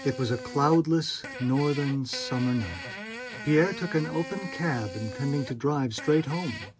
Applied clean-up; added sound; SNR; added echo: none; Fart; 12 dB; none.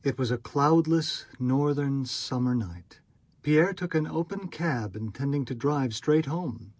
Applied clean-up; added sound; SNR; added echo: none; none; none; none.